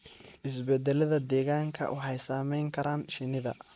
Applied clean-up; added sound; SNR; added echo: neural mask model Resemble Enhance denoiser.